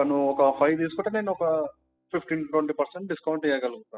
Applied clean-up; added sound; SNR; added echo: classical method spectral subtraction.